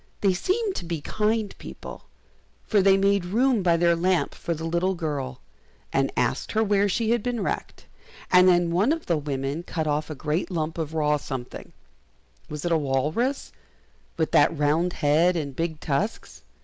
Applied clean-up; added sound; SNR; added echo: none; none; none; none.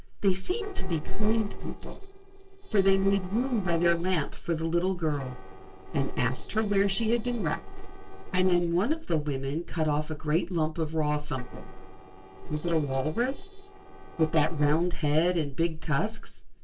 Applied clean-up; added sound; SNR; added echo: neural separator model SepFormer DNS4.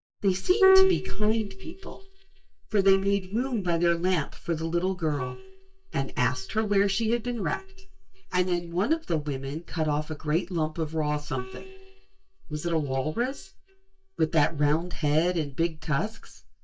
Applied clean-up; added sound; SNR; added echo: neural mask model DeepFilterNet 3.